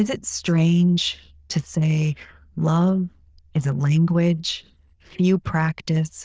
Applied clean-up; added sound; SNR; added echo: neural diffusion model UNIVERSE++.